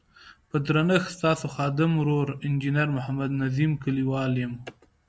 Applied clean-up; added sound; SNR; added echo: none; none; none; none.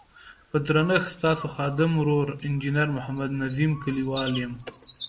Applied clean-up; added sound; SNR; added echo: none; Bird; 15 dB; reverberation time 0.3 s.